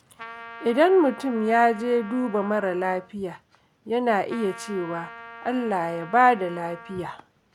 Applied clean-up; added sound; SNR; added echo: none; Trumpet; 18 dB; none.